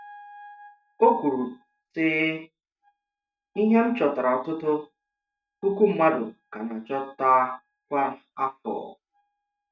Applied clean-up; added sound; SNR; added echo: neural mask model RNNoise.